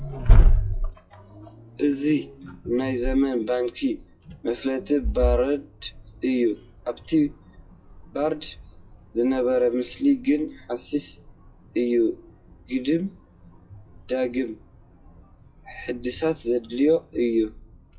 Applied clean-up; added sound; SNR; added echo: classical method WPE with log-MMSE.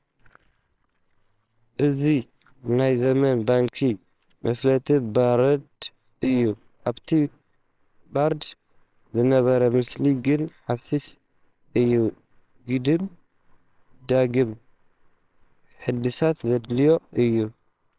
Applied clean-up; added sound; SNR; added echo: neural separator model SepFormer WHAMR!.